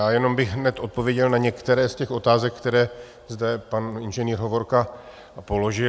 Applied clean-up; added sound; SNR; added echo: none; none; none; none.